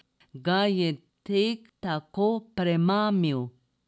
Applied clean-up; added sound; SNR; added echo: none; none; none; none.